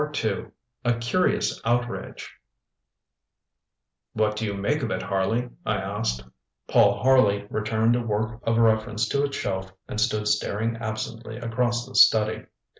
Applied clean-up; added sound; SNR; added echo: none; none; none; none.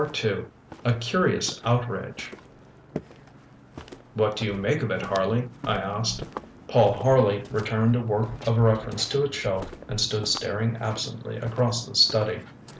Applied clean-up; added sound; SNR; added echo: none; Walk, footsteps; 17 dB; none.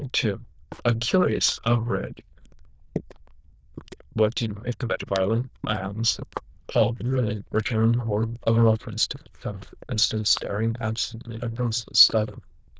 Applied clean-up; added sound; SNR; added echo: neural diffusion model UNIVERSE++.